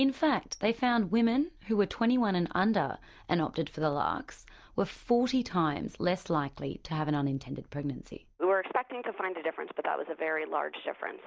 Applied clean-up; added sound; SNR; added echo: none; none; none; none.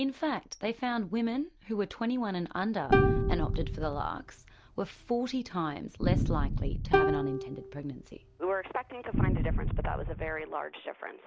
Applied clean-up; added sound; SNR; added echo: none; Plucked string instrument + Boom; -4 dB; none.